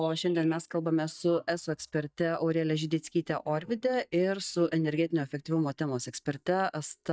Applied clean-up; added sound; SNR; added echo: neural mask model DeepFilterNet 3.